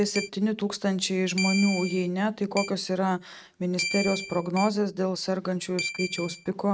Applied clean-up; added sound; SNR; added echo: neural mask model RNNoise.